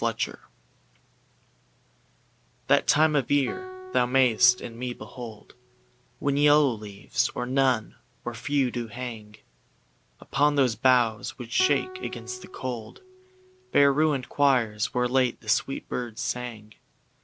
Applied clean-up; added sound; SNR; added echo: none; Guitar; 16 dB; none.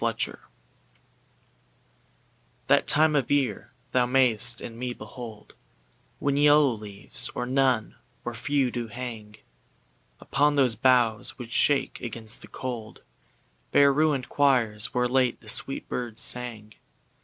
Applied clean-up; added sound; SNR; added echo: none; none; none; none.